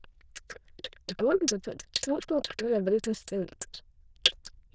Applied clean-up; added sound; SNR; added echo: neural diffusion model UNIVERSE++.